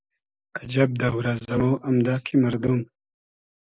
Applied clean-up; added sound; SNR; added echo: neural mask model Resemble Enhance denoiser.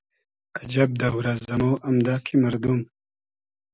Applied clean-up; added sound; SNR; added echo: none; none; none; none.